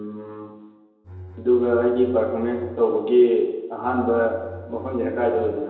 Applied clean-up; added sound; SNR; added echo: none; Bowed string instrument; 17 dB; reverberation time 1.0 s.